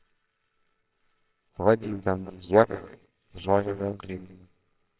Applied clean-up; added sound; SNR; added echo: neural separator model SepFormer WHAMR!.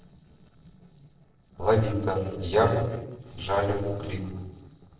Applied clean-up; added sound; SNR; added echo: neural separator model SepFormer DNS4.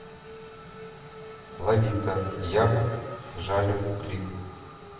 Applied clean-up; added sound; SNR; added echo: none; Race car, auto racing / Accelerating, revving, vroom; 13 dB; reverberation time 1.1 s.